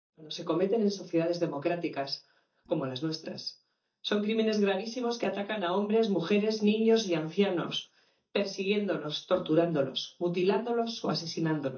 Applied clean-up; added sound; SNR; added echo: neural mask model DeepFilterNet 3.